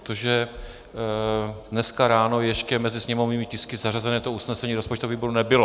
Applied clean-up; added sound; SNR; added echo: none; none; none; none.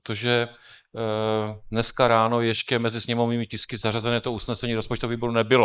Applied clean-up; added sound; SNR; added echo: neural mask model Resemble Enhance denoiser.